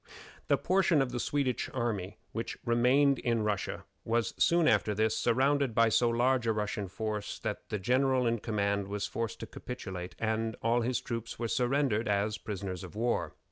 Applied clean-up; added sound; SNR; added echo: none; none; none; none.